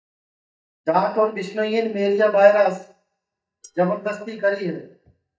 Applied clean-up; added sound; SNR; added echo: neural mask model DeepFilterNet 3.